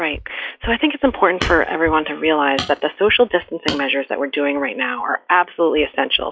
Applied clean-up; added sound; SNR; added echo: classical method log-MMSE.